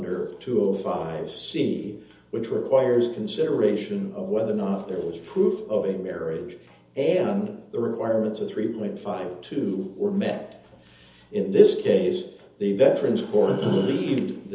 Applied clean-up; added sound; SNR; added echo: none; none; none; reverberation time 0.7 s.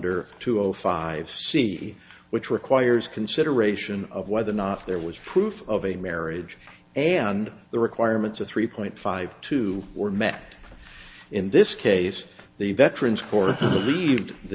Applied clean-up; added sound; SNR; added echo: none; none; none; none.